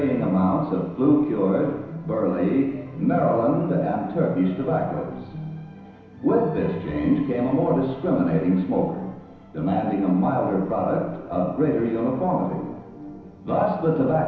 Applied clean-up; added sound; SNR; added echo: none; none; none; reverberation time 1.0 s.